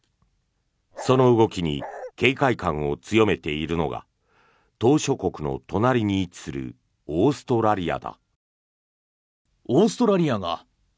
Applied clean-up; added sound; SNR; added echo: none; Bark; 12 dB; none.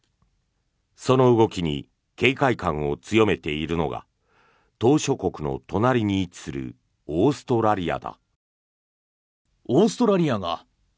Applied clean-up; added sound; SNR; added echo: none; none; none; none.